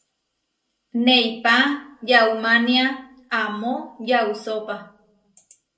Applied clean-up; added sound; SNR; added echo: none; none; none; reverberation time 0.2 s.